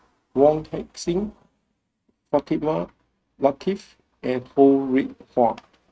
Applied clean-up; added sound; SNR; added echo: neural mask model RNNoise.